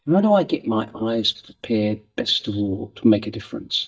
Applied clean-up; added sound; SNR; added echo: neural mask model DeepFilterNet 3.